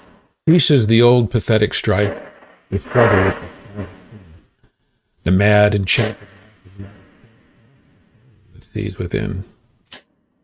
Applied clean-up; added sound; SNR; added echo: neural mask model RNNoise.